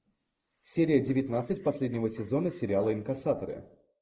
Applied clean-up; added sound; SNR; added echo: neural mask model Resemble Enhance denoiser.